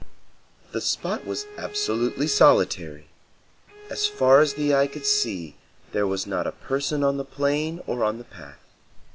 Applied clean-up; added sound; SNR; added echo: none; Bowed string instrument; 17 dB; none.